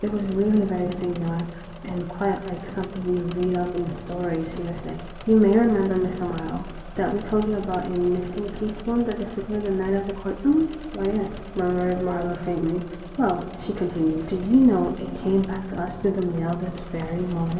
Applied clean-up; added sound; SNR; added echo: none; Engine / Mechanisms; 15 dB; reverberation time 2.0 s.